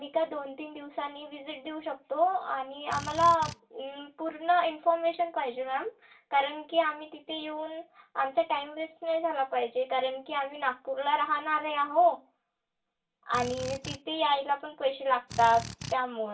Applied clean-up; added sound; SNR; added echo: none; Drill; 11 dB; reverberation time 0.2 s.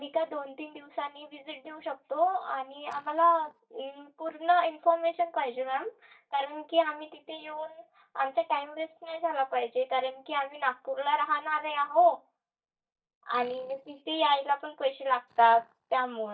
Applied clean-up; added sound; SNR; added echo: neural mask model DeepFilterNet 3.